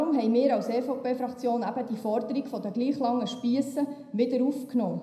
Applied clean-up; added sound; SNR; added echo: none; none; none; reverberation time 0.7 s.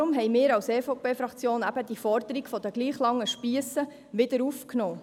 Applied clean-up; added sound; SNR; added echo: none; none; none; none.